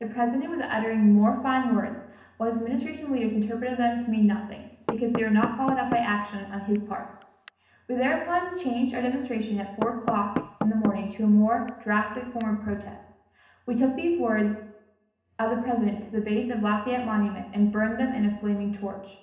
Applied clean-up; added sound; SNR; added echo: none; Knock / Wood; 10 dB; reverberation time 0.8 s.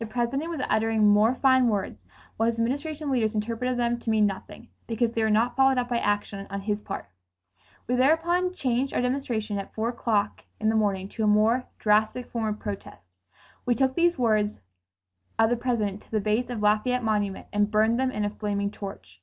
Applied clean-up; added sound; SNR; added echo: none; none; none; none.